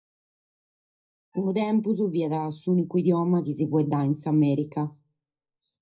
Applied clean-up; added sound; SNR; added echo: neural mask model DeepFilterNet 3.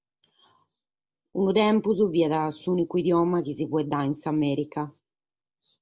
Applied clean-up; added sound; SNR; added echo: none; none; none; none.